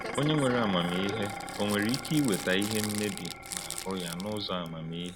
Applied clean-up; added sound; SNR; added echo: none; Crumpling, crinkling + Dishes, pots, and pans; 7 dB; none.